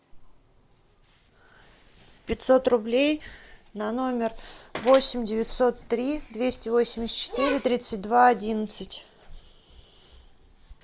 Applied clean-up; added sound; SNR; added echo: none; none; none; none.